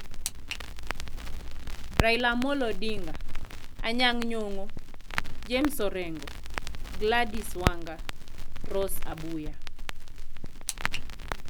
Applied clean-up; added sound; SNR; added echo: none; Crackle; -4 dB; none.